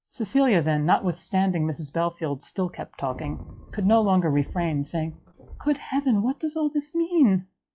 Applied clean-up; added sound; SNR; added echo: classical method log-MMSE.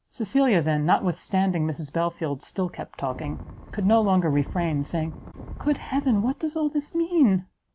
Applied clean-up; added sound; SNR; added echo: none; Wind; 13 dB; none.